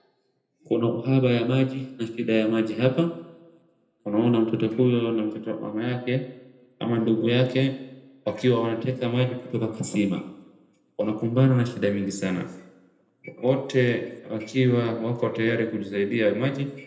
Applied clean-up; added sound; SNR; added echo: none; none; none; reverberation time 0.8 s.